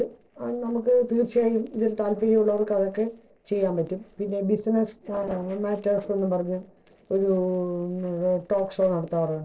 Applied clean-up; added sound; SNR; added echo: neural separator model SepFormer DNS4.